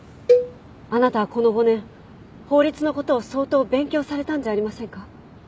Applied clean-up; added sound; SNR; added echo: none; Cowbell; 1 dB; none.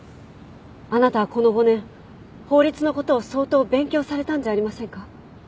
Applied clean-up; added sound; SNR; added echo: none; none; none; none.